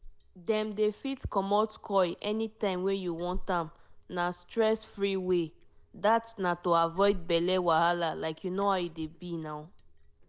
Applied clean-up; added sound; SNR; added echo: none; Liquid; 16 dB; none.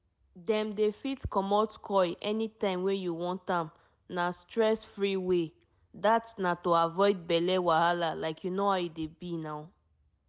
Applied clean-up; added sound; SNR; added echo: none; none; none; none.